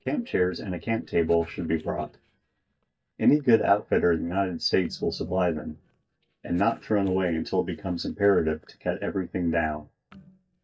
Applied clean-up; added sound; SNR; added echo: neural mask model DeepFilterNet 3.